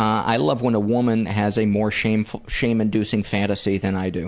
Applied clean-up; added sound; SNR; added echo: none; none; none; none.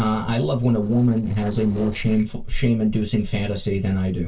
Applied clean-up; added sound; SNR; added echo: neural separator model SepFormer DNS4.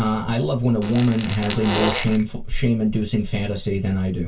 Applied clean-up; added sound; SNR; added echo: none; Fart; 7 dB; reverberation time 0.1 s.